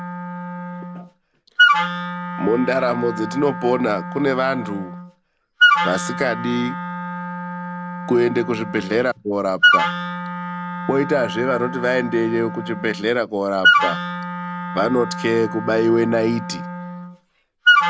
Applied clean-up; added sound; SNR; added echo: none; Wind instrument, woodwind instrument; 0 dB; none.